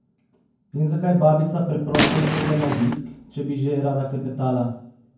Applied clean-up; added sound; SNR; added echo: none; Gunshot, gunfire; 1 dB; reverberation time 0.9 s.